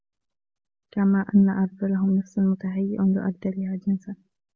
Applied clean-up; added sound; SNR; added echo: none; none; none; none.